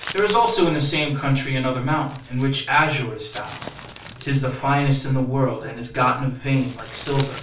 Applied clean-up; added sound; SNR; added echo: none; Crumpling, crinkling; 18 dB; reverberation time 0.3 s.